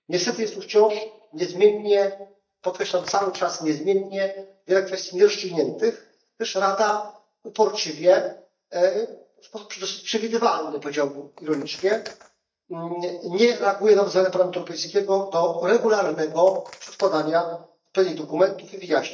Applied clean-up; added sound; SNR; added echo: neural mask model DeepFilterNet 3.